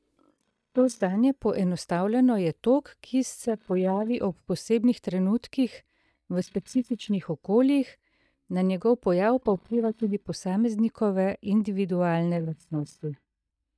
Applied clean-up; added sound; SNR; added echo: neural mask model DeepFilterNet 3.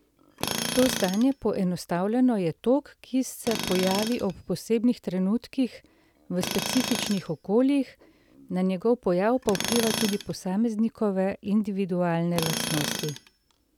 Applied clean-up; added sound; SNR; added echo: none; Tools; 9 dB; none.